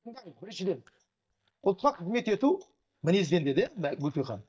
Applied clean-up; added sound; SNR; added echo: neural mask model DeepFilterNet 3.